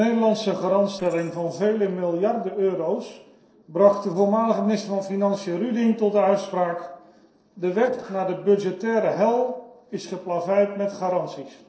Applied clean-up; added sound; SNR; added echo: neural separator model SepFormer DNS4.